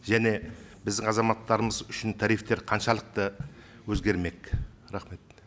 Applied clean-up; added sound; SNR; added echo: none; none; none; none.